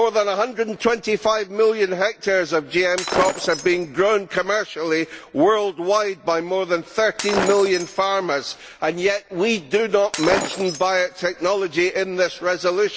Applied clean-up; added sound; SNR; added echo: none; Shatter; 8 dB; none.